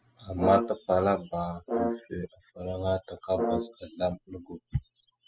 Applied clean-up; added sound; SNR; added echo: classical method spectral subtraction.